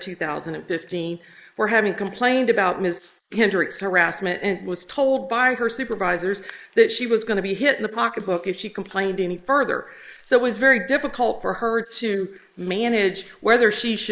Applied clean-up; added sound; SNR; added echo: neural mask model Resemble Enhance denoiser.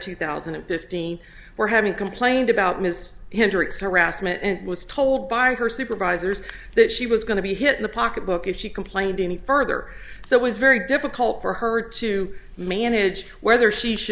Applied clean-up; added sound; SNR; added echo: none; none; none; none.